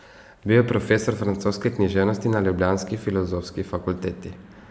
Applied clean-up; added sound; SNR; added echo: none; none; none; none.